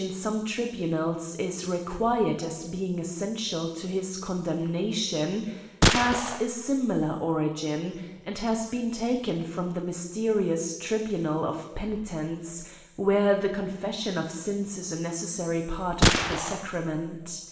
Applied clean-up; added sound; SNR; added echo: none; Gunshot, gunfire; -2 dB; reverberation time 1.4 s.